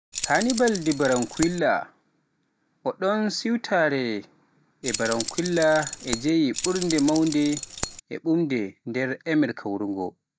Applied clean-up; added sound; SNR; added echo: none; Keys jangling; 8 dB; none.